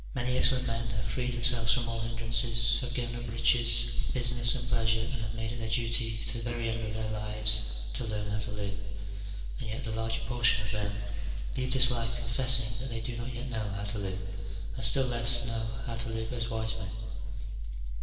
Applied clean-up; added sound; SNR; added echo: neural separator model SepFormer DNS4.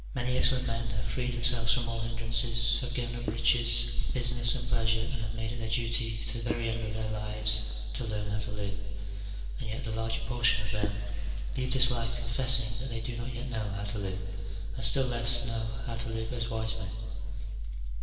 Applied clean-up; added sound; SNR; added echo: none; Writing; 14 dB; reverberation time 2.4 s.